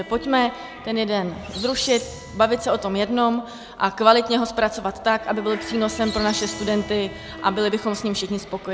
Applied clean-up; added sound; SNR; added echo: none; Squeak + Bowed string instrument; 15 dB; none.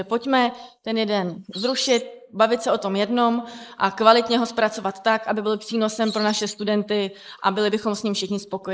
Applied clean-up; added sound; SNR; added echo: neural mask model Resemble Enhance denoiser.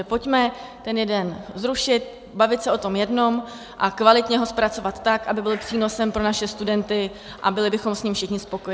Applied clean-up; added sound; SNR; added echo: none; none; none; none.